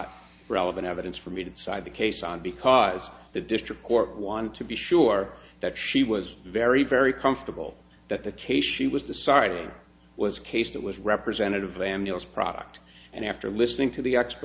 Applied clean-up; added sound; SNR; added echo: none; none; none; none.